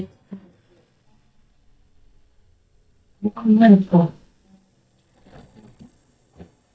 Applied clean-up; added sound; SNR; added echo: neural mask model DeepFilterNet 3.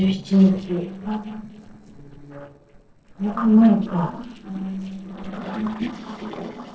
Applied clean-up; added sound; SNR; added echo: neural separator model SepFormer DNS4.